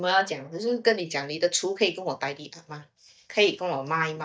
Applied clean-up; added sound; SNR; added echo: neural mask model DeepFilterNet 3.